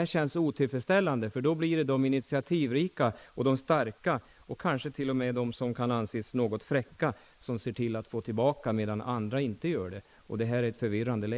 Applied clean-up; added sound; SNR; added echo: neural mask model Resemble Enhance denoiser.